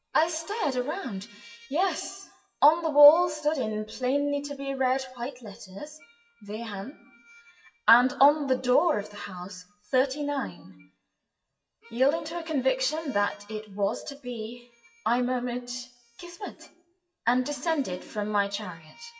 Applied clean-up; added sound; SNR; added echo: classical method WPE with log-MMSE.